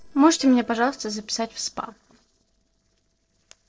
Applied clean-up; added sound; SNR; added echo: neural separator model SepFormer DNS4.